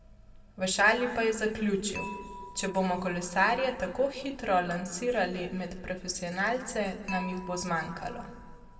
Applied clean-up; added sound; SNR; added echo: none; Dishes, pots, and pans / Chink, clink; 18 dB; reverberation time 1.4 s.